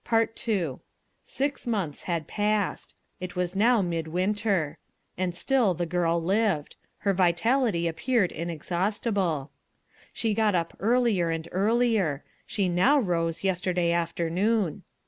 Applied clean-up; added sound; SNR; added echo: none; none; none; none.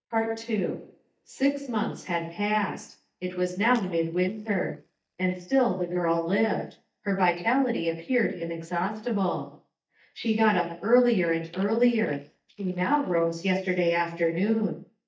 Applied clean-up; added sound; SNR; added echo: neural mask model DeepFilterNet 3.